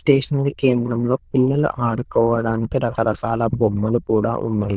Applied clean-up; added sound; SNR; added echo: neural diffusion model UNIVERSE++.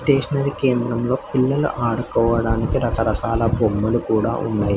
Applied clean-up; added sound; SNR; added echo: none; Tap; 11 dB; none.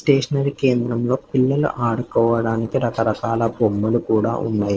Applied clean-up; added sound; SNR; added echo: neural separator model SepFormer DNS4.